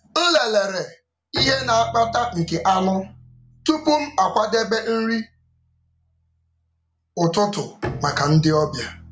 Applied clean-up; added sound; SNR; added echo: none; Bowed string instrument; 16 dB; none.